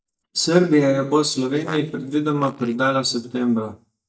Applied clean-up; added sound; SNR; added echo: neural mask model DeepFilterNet 3.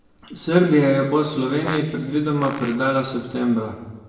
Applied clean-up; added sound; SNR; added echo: none; Fart; 15 dB; reverberation time 1.1 s.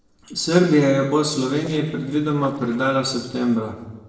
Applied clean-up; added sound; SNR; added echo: neural separator model SepFormer DNS4.